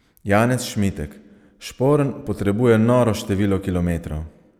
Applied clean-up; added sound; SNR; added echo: none; none; none; none.